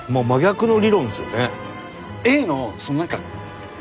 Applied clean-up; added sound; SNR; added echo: none; none; none; none.